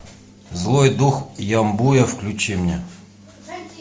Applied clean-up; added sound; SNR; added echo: none; none; none; none.